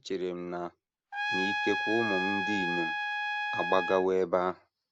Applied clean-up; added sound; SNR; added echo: none; Trumpet; 1 dB; none.